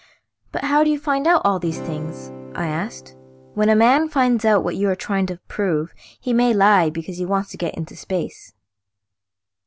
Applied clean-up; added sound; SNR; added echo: none; Acoustic guitar / Strum; 14 dB; none.